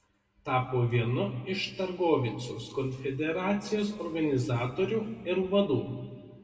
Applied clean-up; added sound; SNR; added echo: none; none; none; reverberation time 1.5 s.